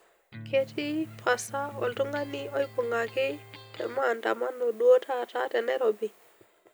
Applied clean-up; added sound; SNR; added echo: none; Electric guitar; 17 dB; none.